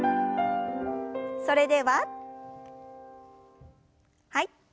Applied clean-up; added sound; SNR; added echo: none; none; none; none.